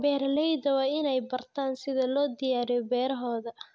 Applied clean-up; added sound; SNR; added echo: none; none; none; none.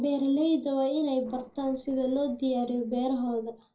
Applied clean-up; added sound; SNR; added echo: neural separator model SepFormer DNS4.